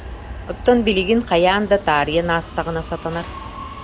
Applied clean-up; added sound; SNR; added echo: none; Subway, metro, underground; 13 dB; none.